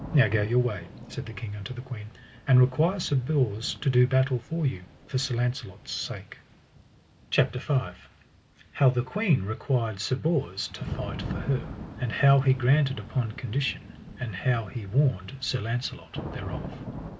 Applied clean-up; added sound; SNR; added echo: none; Thunder / Rain; 14 dB; none.